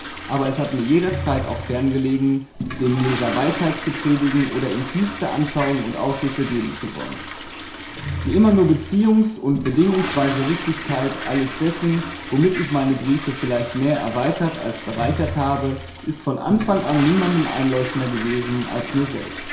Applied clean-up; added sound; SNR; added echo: none; Toilet flush; 9 dB; reverberation time 0.7 s.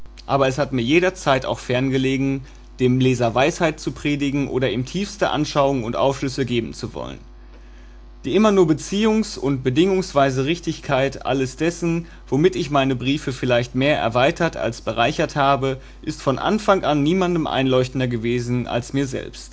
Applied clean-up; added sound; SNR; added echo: none; none; none; none.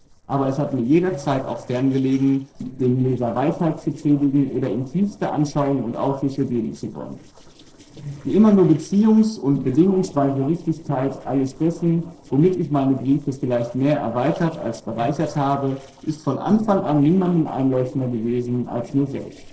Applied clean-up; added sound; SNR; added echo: neural separator model SepFormer DNS4.